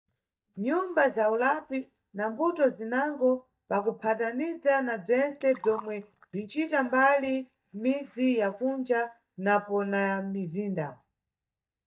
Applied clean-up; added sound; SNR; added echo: neural mask model DeepFilterNet 3.